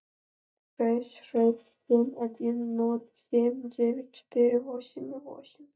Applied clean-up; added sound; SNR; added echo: neural mask model DeepFilterNet 3.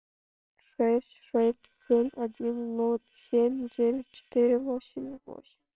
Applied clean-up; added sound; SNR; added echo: neural separator model SepFormer WHAMR!.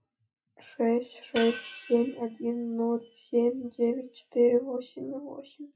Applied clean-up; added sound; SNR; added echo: classical method WPE with log-MMSE.